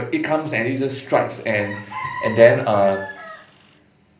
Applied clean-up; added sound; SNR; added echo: none; Chicken, rooster; 13 dB; reverberation time 0.5 s.